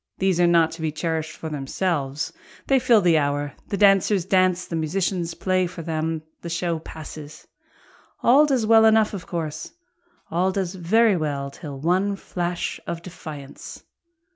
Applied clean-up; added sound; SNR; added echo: none; none; none; none.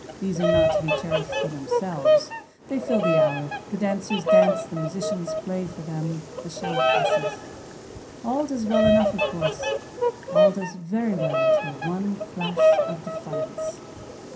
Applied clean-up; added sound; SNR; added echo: none; Bird vocalization, bird call, bird song; -5 dB; reverberation time 0.3 s.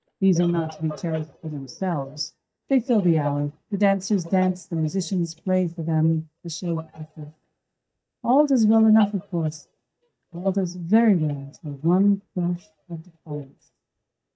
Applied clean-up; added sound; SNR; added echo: neural mask model DeepFilterNet 3.